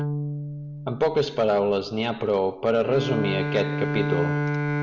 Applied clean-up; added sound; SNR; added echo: none; Bowed string instrument; 4 dB; none.